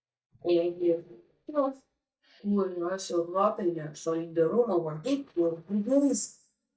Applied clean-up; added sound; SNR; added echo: neural mask model DeepFilterNet 3.